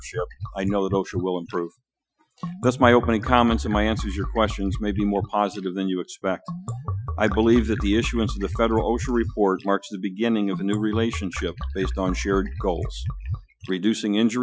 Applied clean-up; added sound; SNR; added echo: classical method Wiener filter.